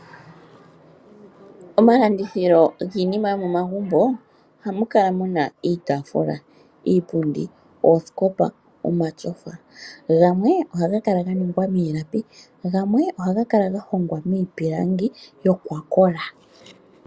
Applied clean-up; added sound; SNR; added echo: none; none; none; none.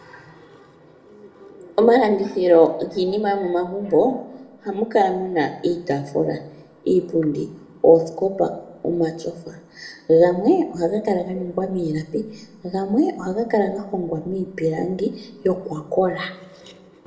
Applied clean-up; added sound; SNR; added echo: none; none; none; reverberation time 0.7 s.